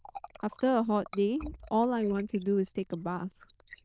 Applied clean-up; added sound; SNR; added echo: neural diffusion model UNIVERSE++.